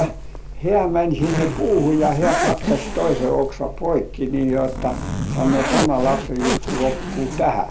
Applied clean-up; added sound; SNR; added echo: none; Zipper (clothing); 4 dB; none.